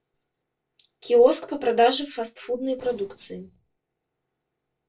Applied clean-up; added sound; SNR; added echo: neural separator model SepFormer DNS4.